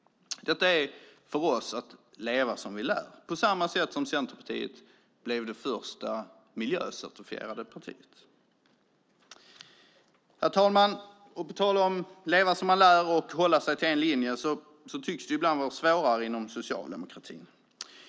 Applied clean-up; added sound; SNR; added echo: none; none; none; none.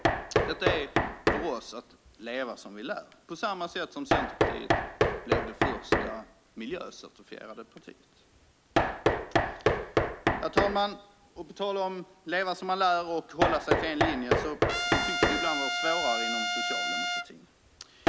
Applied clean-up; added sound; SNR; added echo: none; Knock + Trumpet; -4 dB; none.